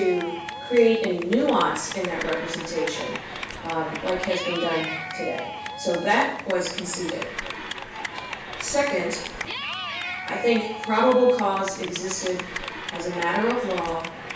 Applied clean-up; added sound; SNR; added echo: none; Cheering / Clapping; 8 dB; reverberation time 0.7 s.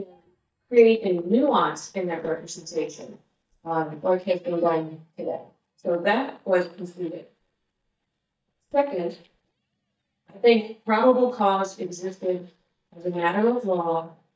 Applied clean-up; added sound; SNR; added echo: neural mask model DeepFilterNet 3.